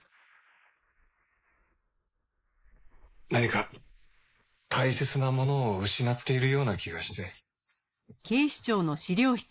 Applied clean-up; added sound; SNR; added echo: neural mask model Resemble Enhance denoiser.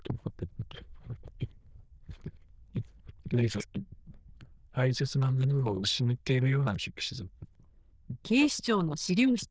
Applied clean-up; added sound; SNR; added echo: neural diffusion model UNIVERSE++.